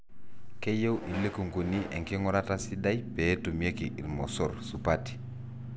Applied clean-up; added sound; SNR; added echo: none; none; none; none.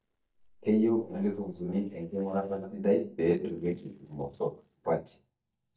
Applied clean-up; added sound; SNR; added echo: neural mask model DeepFilterNet 3.